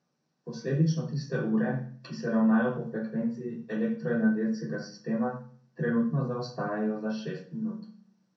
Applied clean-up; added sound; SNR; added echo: none; none; none; reverberation time 0.6 s.